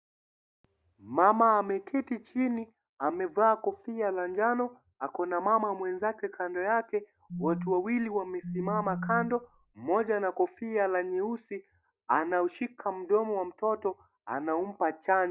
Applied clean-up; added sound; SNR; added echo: none; Telephone; 8 dB; none.